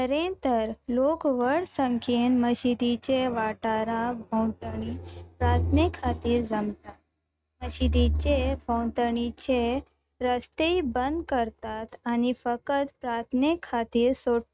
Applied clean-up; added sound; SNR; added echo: neural mask model RNNoise.